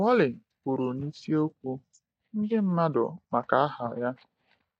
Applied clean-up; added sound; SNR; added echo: neural mask model DeepFilterNet 3.